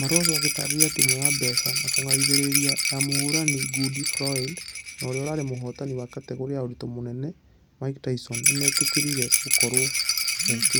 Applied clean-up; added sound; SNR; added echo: none; Rattle; -4 dB; none.